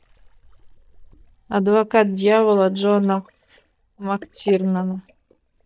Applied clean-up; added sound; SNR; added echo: neural mask model DeepFilterNet 3.